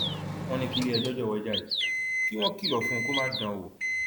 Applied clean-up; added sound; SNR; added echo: none; Bird vocalization, bird call, bird song + Microwave oven; -1 dB; none.